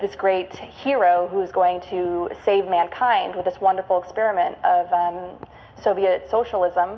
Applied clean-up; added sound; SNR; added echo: none; none; none; none.